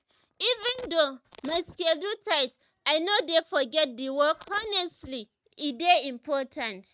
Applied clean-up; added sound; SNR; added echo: neural mask model RNNoise.